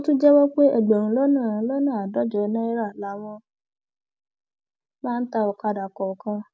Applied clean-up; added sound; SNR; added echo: none; none; none; none.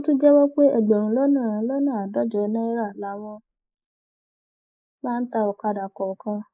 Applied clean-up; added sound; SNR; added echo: neural mask model Resemble Enhance denoiser.